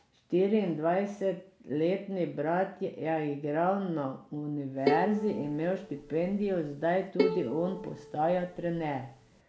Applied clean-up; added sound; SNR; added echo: none; Bowed string instrument; 5 dB; none.